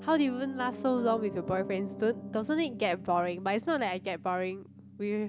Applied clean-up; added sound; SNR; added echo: none; Piano; 12 dB; none.